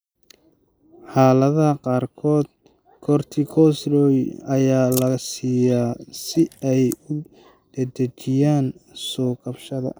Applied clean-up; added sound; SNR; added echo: neural mask model Resemble Enhance denoiser.